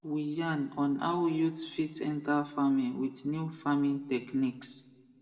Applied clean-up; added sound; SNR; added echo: none; none; none; reverberation time 1.4 s.